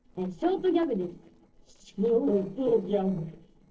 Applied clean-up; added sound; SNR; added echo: neural separator model SepFormer DNS4.